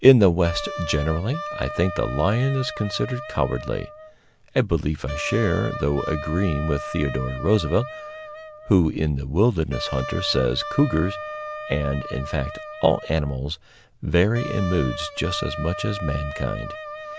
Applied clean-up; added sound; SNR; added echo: none; Wind instrument, woodwind instrument; 11 dB; none.